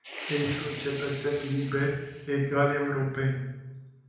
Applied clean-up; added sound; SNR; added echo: none; Fire; 12 dB; reverberation time 0.9 s.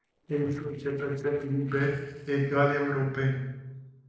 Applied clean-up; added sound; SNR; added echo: neural separator model SepFormer DNS4.